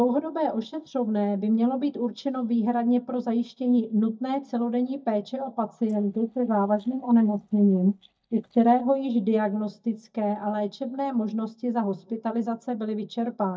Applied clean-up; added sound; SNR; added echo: neural mask model DeepFilterNet 3.